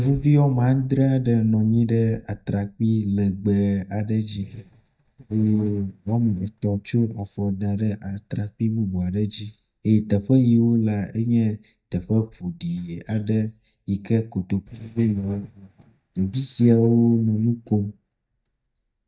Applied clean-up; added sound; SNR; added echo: neural mask model DeepFilterNet 3.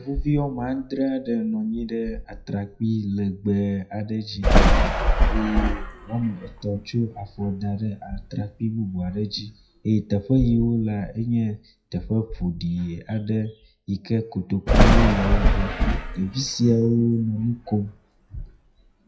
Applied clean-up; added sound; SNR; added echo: classical method WPE with log-MMSE.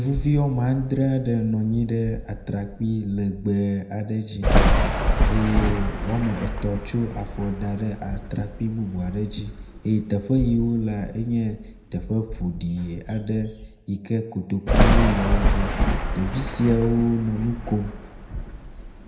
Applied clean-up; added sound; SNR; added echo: none; Thunder; 1 dB; reverberation time 0.8 s.